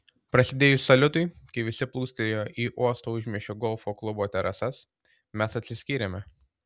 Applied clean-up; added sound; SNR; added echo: none; none; none; none.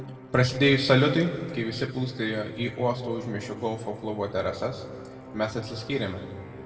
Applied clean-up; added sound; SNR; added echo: none; Musical instrument; 17 dB; reverberation time 1.9 s.